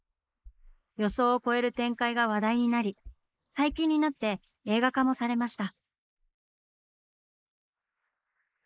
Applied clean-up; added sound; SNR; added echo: neural mask model Resemble Enhance denoiser.